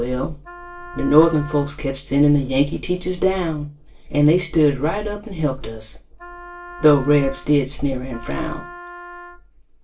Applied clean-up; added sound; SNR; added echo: none; Wind instrument, woodwind instrument; 18 dB; reverberation time 0.2 s.